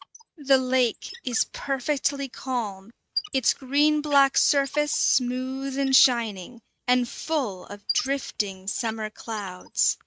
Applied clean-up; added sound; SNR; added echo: neural mask model RNNoise.